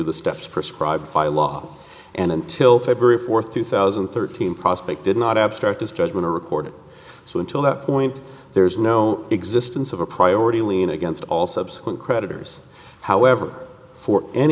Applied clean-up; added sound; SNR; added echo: none; none; none; none.